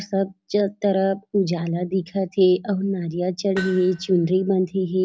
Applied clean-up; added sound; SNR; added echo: none; Hammer; 17 dB; none.